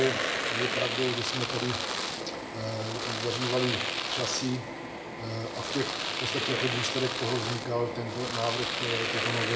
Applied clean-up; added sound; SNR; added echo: none; Domestic sounds, home sounds; -1 dB; reverberation time 0.7 s.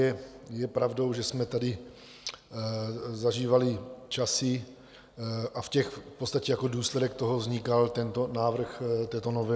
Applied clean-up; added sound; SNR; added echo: none; none; none; none.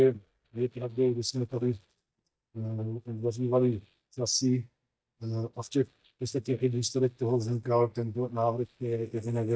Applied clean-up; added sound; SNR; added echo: neural mask model DeepFilterNet 3.